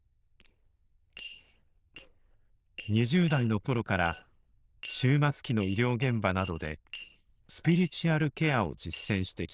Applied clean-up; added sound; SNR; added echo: neural diffusion model UNIVERSE++.